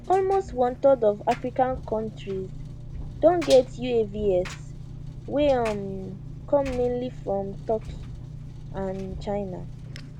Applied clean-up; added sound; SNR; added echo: none; Engine; 11 dB; none.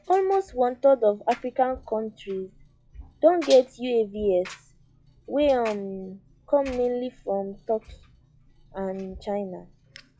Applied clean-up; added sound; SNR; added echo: classical method log-MMSE.